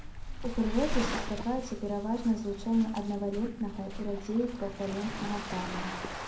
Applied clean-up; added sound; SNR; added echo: none; Waves, surf; 4 dB; reverberation time 0.6 s.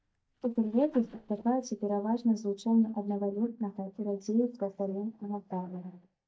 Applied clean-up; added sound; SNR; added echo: neural mask model DeepFilterNet 3.